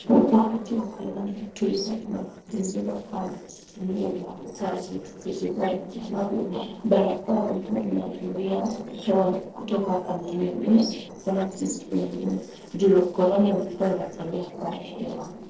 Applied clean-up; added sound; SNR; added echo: neural separator model SepFormer DNS4.